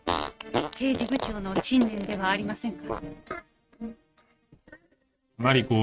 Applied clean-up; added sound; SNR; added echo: neural mask model RNNoise.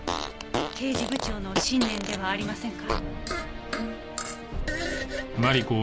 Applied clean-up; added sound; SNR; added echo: none; Fart; 4 dB; none.